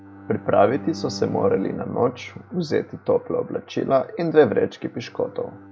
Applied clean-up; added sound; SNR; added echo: none; Bowed string instrument; 17 dB; none.